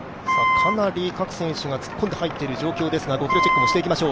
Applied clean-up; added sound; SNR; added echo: none; Wind instrument, woodwind instrument; -4 dB; none.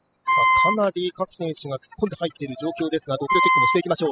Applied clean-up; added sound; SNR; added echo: classical method spectral subtraction.